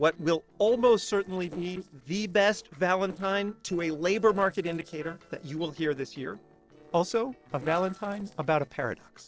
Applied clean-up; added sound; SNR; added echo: neural separator model SepFormer DNS4.